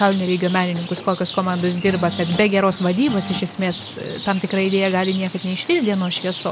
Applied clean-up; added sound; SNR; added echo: none; Rain + Guitar; 12 dB; none.